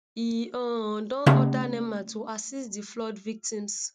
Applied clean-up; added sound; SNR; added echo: none; Snare drum; -5 dB; none.